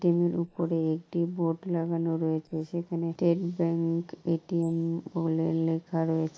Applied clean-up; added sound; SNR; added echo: neural mask model Resemble Enhance denoiser.